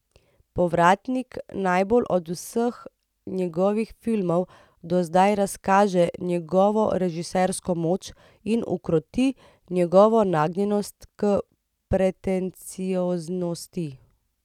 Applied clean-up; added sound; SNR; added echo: none; none; none; none.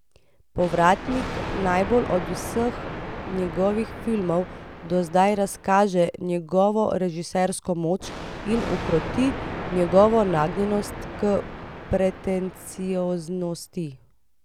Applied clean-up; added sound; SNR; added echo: none; Thunder; 10 dB; none.